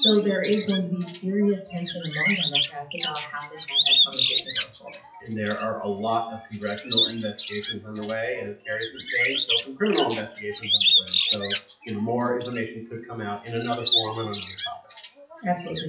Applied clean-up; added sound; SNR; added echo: classical method WPE with log-MMSE.